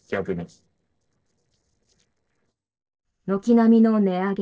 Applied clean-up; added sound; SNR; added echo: neural separator model SepFormer DNS4.